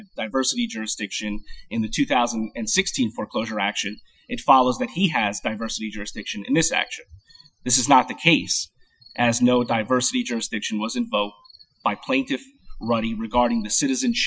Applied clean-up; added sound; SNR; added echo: classical method Wiener filter.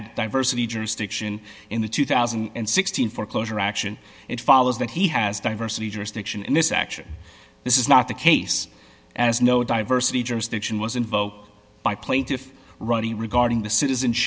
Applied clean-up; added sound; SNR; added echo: none; none; none; none.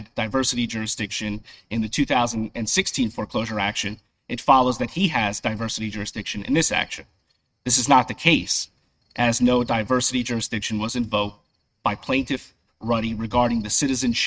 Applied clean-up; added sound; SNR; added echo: neural mask model RNNoise.